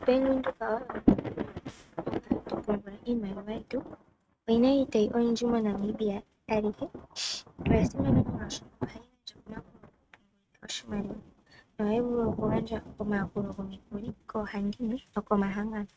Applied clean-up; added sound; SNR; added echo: neural mask model RNNoise.